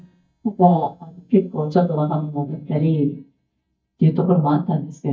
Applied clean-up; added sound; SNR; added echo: neural mask model DeepFilterNet 3.